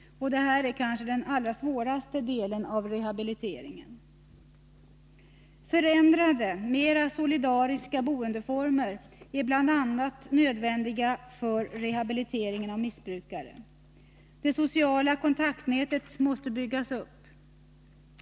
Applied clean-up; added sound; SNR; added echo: none; none; none; none.